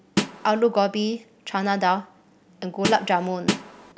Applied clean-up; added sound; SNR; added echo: none; Snare drum; 2 dB; none.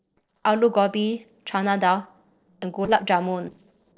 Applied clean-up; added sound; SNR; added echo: neural separator model SepFormer DNS4.